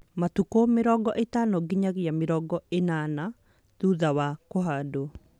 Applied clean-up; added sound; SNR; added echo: none; none; none; none.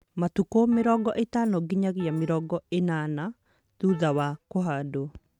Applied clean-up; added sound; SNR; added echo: neural mask model RNNoise.